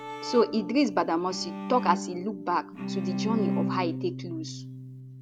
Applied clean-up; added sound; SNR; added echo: none; Bowed string instrument; 4 dB; none.